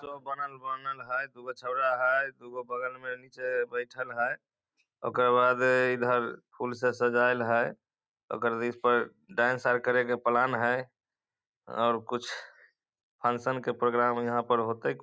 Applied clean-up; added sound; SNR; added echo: none; none; none; none.